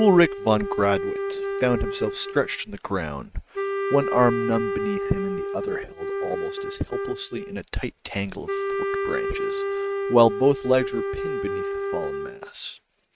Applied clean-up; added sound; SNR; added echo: neural mask model RNNoise.